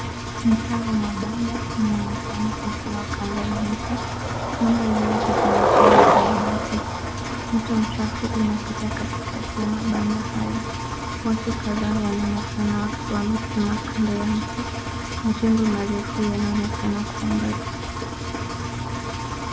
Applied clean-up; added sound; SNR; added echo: none; Skateboard + Engine; -1 dB; none.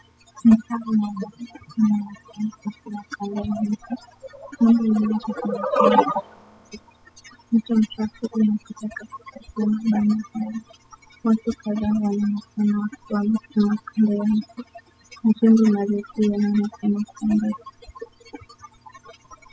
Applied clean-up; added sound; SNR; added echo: classical method spectral subtraction.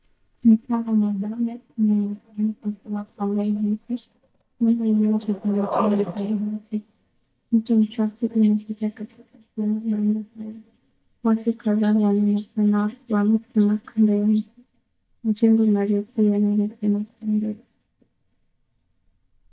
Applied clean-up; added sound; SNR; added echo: neural mask model DeepFilterNet 3.